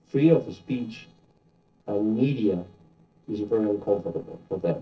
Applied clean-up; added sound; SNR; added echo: neural separator model SepFormer DNS4.